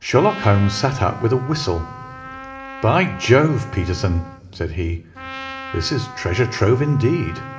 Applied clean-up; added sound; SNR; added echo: none; Trumpet; 15 dB; reverberation time 2.7 s.